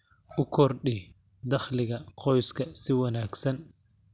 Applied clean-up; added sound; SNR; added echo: none; none; none; none.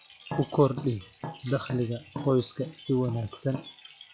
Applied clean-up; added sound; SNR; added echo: classical method log-MMSE.